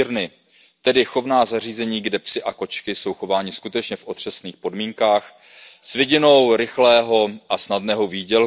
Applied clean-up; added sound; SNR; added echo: none; none; none; none.